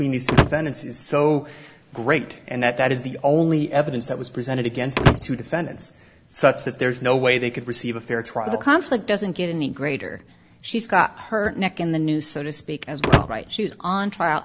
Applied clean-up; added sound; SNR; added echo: none; Slam / Wood; 1 dB; none.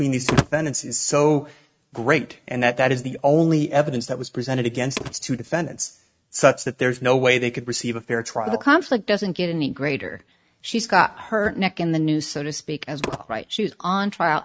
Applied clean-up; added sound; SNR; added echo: neural mask model RNNoise.